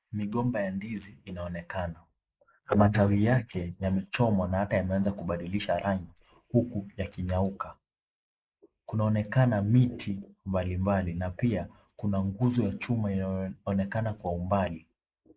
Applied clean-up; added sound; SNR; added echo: neural mask model Resemble Enhance denoiser.